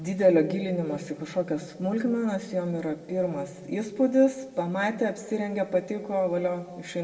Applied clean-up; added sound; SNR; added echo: none; none; none; reverberation time 1.2 s.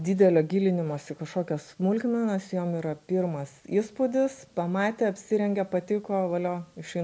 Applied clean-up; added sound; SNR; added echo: none; none; none; none.